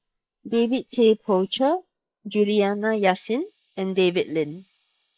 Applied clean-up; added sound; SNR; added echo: neural mask model Resemble Enhance denoiser.